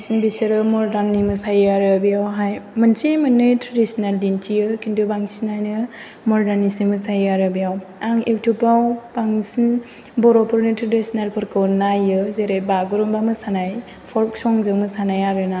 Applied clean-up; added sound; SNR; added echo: none; none; none; none.